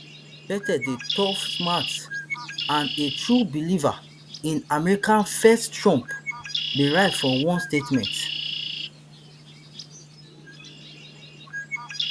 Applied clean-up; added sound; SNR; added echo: none; Bird; 7 dB; none.